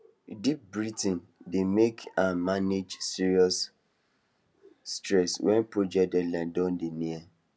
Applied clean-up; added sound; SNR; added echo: none; none; none; none.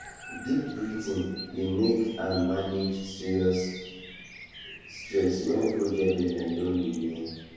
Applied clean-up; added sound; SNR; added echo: none; Bird vocalization, bird call, bird song; 16 dB; reverberation time 1.3 s.